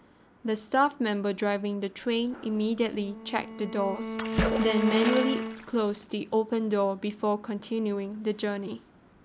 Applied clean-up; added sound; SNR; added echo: none; Splash, splatter + Bowed string instrument; 3 dB; none.